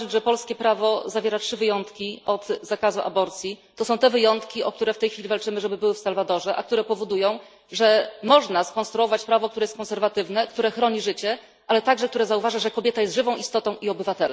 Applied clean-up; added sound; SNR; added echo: none; none; none; none.